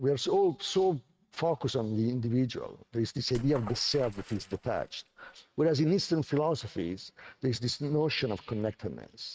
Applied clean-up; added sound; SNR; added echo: neural mask model RNNoise.